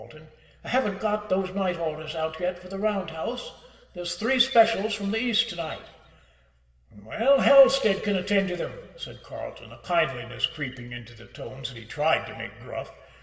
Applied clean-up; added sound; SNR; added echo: none; none; none; reverberation time 1.4 s.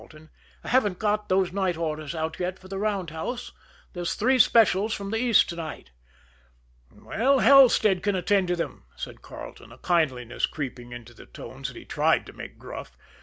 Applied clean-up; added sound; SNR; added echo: none; none; none; none.